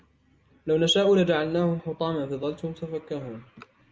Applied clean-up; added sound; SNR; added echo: none; none; none; none.